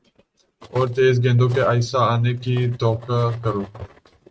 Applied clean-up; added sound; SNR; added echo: neural mask model RNNoise.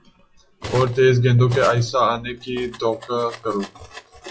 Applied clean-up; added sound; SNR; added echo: classical method log-MMSE.